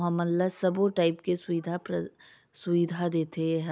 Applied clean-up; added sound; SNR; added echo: none; none; none; none.